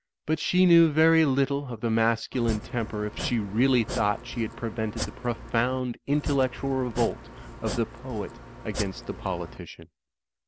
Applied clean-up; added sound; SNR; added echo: none; Domestic sounds, home sounds; 10 dB; none.